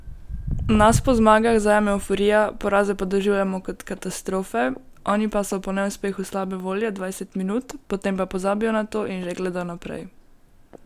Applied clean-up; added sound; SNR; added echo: none; Walk, footsteps; 12 dB; none.